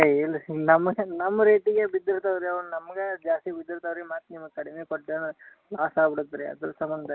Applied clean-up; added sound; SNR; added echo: none; none; none; none.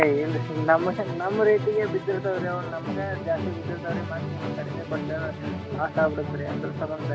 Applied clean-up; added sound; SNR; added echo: none; Musical instrument; 5 dB; none.